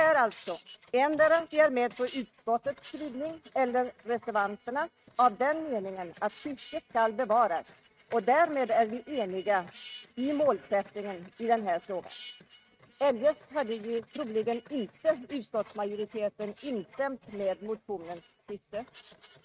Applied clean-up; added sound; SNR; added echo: neural mask model RNNoise.